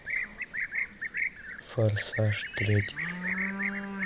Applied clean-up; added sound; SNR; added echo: none; Livestock, farm animals, working animals; 2 dB; none.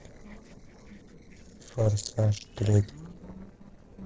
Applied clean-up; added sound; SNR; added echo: neural separator model SepFormer DNS4.